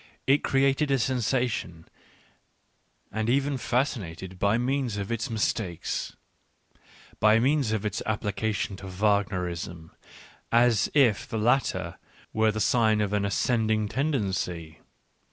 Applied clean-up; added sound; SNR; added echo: none; none; none; none.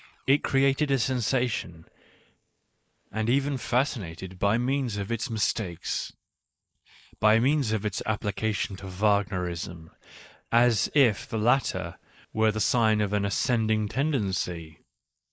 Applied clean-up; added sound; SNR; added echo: neural mask model Resemble Enhance denoiser.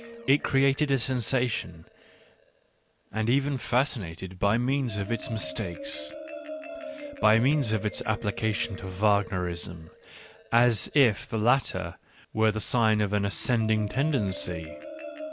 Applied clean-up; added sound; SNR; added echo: none; Marimba, xylophone; 16 dB; none.